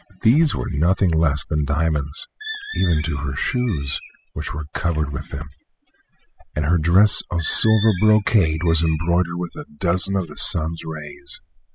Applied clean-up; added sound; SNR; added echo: classical method spectral subtraction.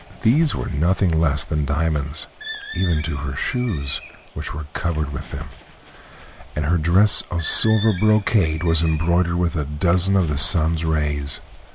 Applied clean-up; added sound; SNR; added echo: none; Bird; 17 dB; none.